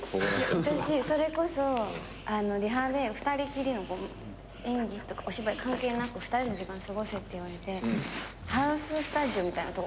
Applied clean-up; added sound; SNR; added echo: none; Dog; 11 dB; none.